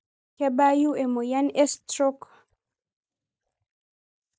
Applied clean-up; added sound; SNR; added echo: neural mask model DeepFilterNet 3.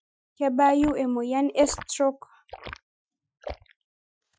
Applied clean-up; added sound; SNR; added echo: classical method Wiener filter.